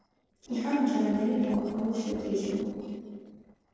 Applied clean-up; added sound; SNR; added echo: neural separator model SepFormer DNS4.